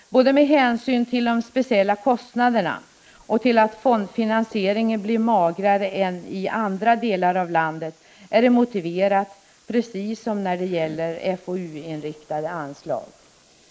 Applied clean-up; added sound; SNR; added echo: neural mask model Resemble Enhance denoiser.